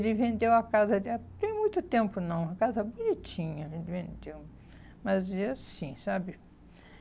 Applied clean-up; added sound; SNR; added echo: none; none; none; none.